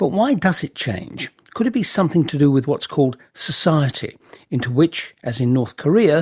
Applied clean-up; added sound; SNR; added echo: none; none; none; none.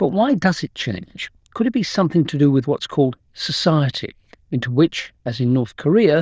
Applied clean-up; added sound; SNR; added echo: neural diffusion model UNIVERSE++.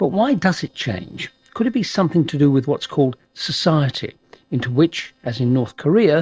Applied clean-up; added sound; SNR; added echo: neural separator model SepFormer DNS4.